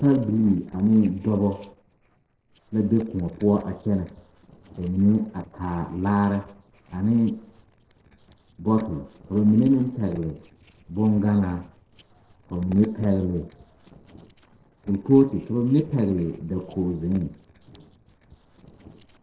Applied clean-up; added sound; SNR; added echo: neural separator model SepFormer DNS4.